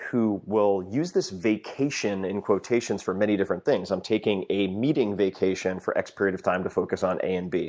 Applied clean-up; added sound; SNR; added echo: none; none; none; none.